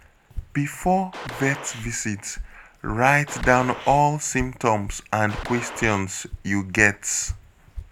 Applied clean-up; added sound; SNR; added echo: none; Walk, footsteps + Gunshot, gunfire; 13 dB; none.